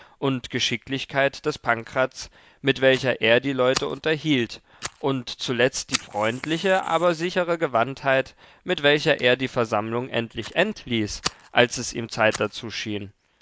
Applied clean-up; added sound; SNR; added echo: neural mask model Resemble Enhance denoiser.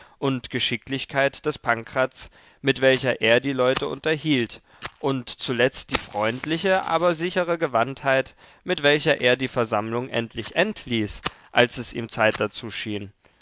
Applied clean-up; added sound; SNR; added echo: none; Fire; 16 dB; none.